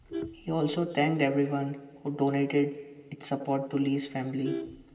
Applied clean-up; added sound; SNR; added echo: none; Vehicle horn, car horn, honking; 14 dB; reverberation time 2.4 s.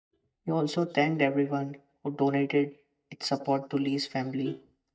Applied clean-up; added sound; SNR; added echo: neural mask model DeepFilterNet 3.